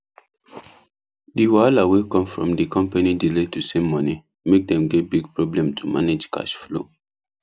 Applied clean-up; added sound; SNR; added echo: none; none; none; none.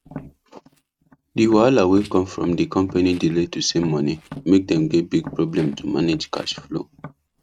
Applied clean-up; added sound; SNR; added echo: neural mask model RNNoise.